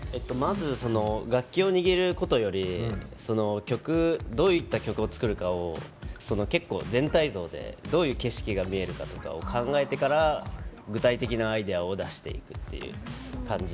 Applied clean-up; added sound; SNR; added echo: none; none; none; none.